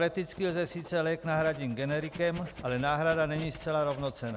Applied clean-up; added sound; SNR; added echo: none; Writing; 16 dB; none.